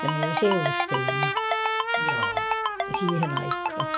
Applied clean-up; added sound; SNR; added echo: none; Ringtone + Trumpet; -4 dB; none.